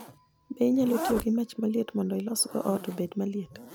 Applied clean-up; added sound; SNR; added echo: none; Zipper (clothing); 12 dB; none.